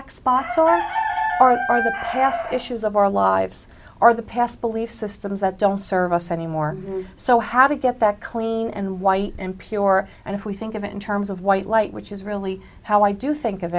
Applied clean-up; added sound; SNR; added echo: none; Chicken, rooster; 11 dB; none.